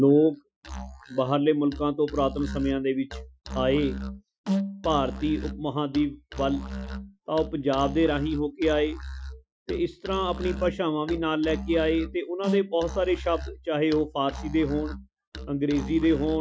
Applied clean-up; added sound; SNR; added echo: classical method Wiener filter.